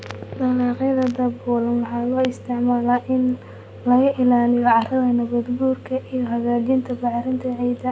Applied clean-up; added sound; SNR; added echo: none; none; none; none.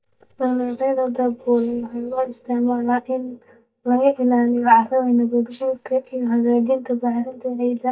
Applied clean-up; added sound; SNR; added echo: neural mask model DeepFilterNet 3.